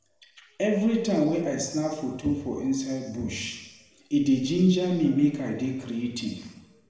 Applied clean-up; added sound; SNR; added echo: none; none; none; reverberation time 1.0 s.